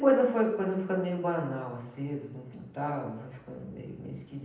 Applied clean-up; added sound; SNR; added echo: none; none; none; reverberation time 0.9 s.